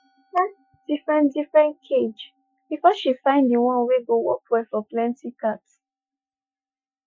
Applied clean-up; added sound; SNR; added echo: classical method Wiener filter.